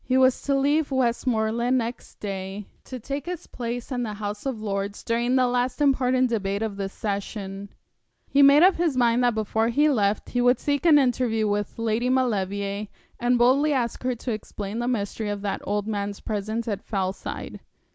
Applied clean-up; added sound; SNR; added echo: none; none; none; none.